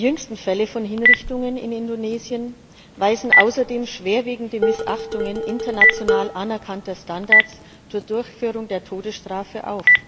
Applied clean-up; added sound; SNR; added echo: none; Dishes, pots, and pans + Telephone; -3 dB; none.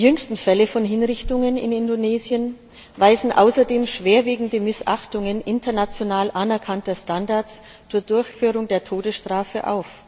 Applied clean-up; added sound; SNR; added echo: none; none; none; none.